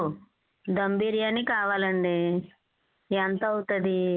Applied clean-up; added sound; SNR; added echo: none; none; none; none.